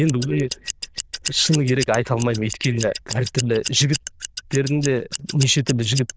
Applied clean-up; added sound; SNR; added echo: neural diffusion model UNIVERSE++.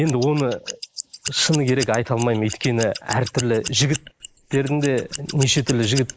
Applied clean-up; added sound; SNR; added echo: neural mask model Resemble Enhance denoiser.